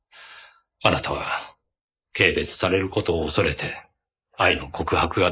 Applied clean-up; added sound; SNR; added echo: neural mask model Resemble Enhance denoiser.